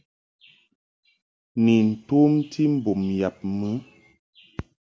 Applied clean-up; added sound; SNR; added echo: none; none; none; none.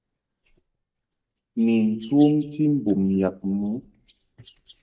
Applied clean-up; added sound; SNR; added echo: neural mask model DeepFilterNet 3.